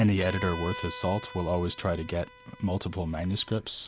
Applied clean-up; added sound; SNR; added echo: none; Bowed string instrument; 15 dB; none.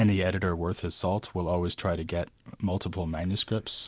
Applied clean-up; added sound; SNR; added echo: none; none; none; none.